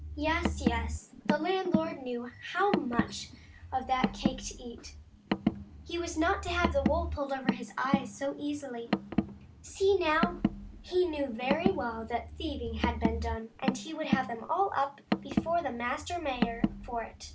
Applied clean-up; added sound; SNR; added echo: none; Car; 1 dB; none.